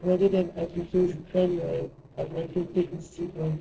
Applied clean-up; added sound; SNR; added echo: neural separator model SepFormer DNS4.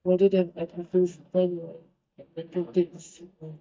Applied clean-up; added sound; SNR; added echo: neural mask model DeepFilterNet 3.